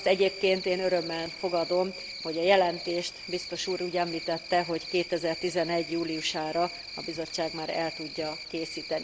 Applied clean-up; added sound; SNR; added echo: none; Cricket; 11 dB; none.